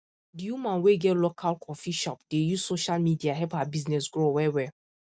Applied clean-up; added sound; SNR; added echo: none; none; none; none.